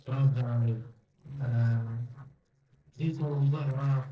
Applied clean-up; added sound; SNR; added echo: neural separator model SepFormer DNS4.